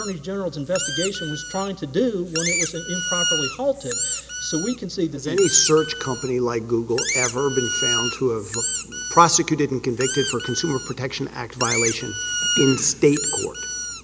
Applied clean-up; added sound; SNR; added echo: none; Squeak; 4 dB; none.